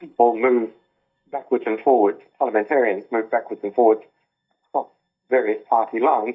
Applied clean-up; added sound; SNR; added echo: neural mask model DeepFilterNet 3.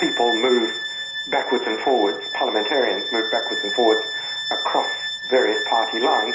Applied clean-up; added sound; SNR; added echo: none; Bowed string instrument; 5 dB; reverberation time 0.5 s.